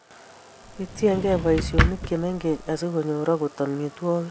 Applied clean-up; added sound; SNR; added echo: none; Drawer open or close; 2 dB; none.